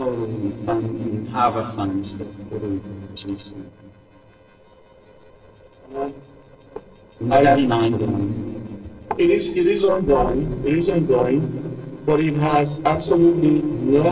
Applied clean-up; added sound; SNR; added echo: neural separator model SepFormer DNS4.